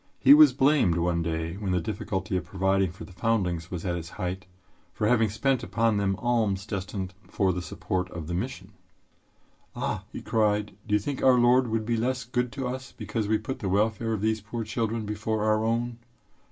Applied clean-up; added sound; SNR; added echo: none; none; none; reverberation time 0.1 s.